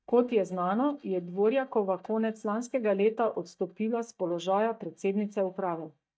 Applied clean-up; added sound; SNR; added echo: neural mask model DeepFilterNet 3.